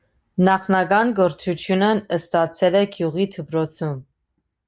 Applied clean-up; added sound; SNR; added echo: none; none; none; none.